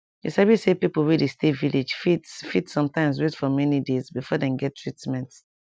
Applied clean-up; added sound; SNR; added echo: none; none; none; none.